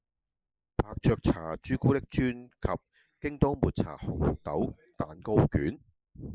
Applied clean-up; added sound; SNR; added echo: neural mask model Resemble Enhance denoiser.